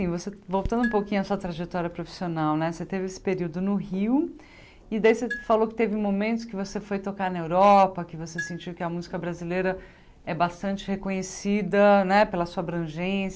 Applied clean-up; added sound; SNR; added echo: none; Marimba, xylophone; 17 dB; none.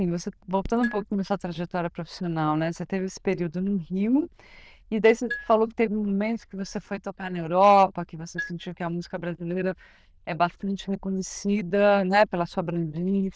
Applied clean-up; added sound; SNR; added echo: neural diffusion model UNIVERSE++.